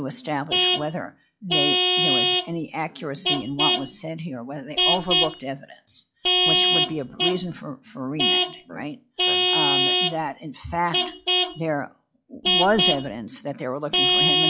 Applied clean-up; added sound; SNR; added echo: classical method log-MMSE.